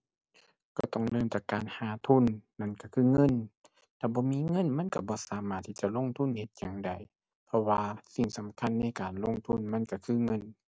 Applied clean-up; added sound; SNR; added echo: none; none; none; none.